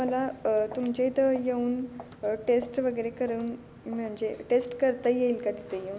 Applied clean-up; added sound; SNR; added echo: none; Drum + Walk, footsteps; 19 dB; none.